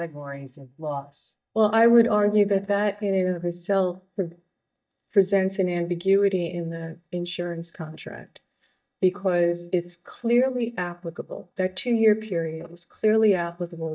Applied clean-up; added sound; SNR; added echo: neural mask model DeepFilterNet 3.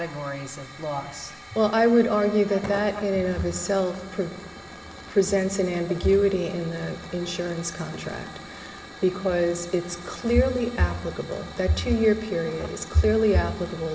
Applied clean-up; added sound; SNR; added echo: none; Hiss / Fire; 17 dB; reverberation time 2.7 s.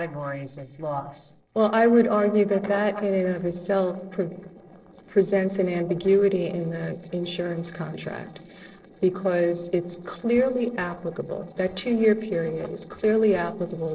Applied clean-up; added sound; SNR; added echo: neural separator model SepFormer DNS4.